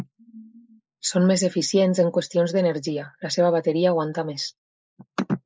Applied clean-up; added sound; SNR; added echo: neural mask model Resemble Enhance denoiser.